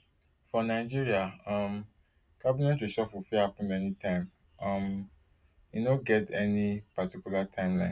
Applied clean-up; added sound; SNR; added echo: none; none; none; none.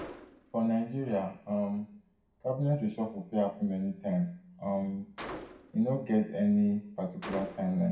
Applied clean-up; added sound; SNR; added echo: none; Gunshot, gunfire; 18 dB; reverberation time 0.5 s.